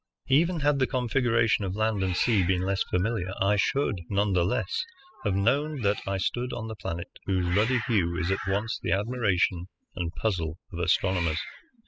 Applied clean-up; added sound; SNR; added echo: classical method spectral subtraction.